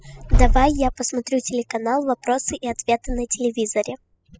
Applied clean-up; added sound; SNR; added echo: classical method spectral subtraction.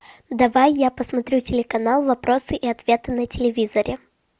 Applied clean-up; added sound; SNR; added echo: none; none; none; none.